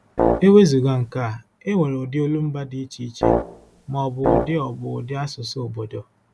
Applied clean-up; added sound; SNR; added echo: none; Brass instrument; 2 dB; none.